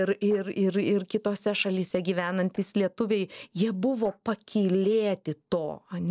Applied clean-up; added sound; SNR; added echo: neural separator model SepFormer DNS4.